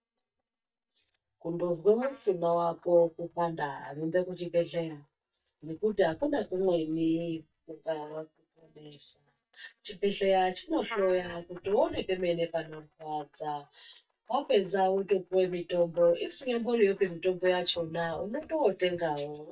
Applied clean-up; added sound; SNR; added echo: neural mask model DeepFilterNet 3.